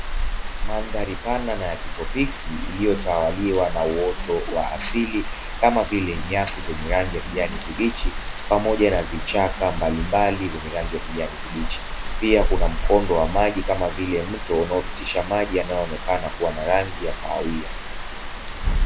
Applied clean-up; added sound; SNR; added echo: none; Rain; 2 dB; none.